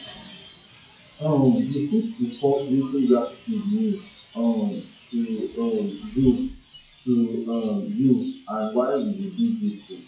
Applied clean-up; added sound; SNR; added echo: classical method WPE with log-MMSE.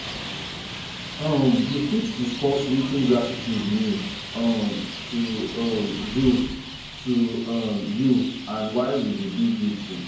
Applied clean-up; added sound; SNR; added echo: none; Traffic noise, roadway noise; 10 dB; reverberation time 0.9 s.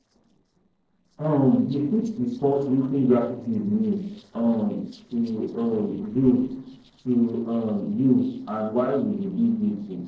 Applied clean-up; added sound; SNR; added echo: neural separator model SepFormer DNS4.